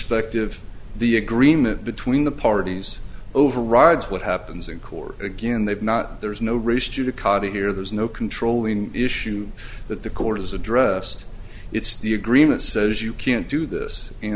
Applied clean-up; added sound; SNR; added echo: none; none; none; none.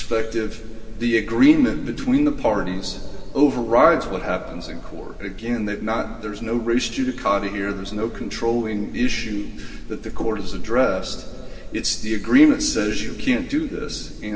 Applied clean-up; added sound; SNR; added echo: none; none; none; reverberation time 2.5 s.